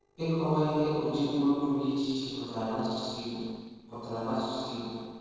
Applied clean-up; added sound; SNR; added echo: neural separator model SepFormer DNS4.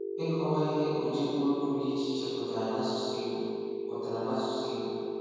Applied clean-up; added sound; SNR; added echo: none; Telephone; 3 dB; reverberation time 2.2 s.